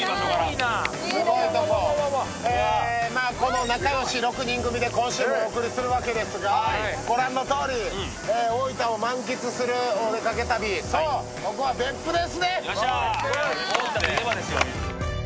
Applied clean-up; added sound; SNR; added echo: none; Brass instrument; 16 dB; none.